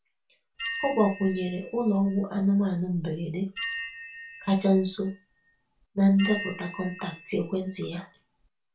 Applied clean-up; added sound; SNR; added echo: none; Bell; 13 dB; reverberation time 0.3 s.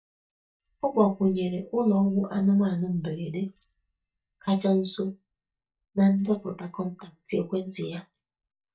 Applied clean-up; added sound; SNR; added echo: neural mask model DeepFilterNet 3.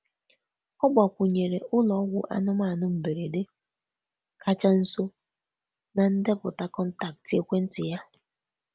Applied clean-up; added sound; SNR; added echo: none; none; none; none.